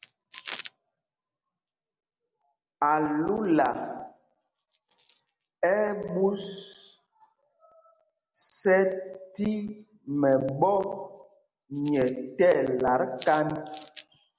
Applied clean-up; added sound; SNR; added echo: none; none; none; none.